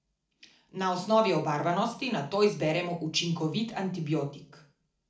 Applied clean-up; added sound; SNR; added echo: none; none; none; reverberation time 0.4 s.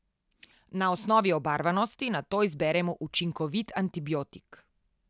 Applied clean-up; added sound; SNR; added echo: none; none; none; none.